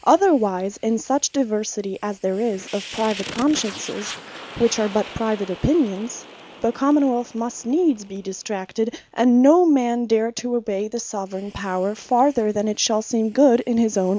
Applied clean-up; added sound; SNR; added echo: none; Fire; 20 dB; none.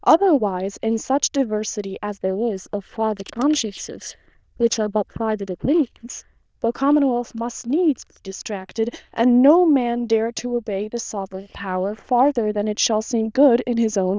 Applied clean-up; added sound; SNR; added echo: neural diffusion model UNIVERSE++.